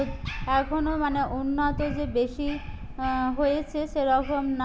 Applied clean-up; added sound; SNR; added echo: none; Dog; 20 dB; none.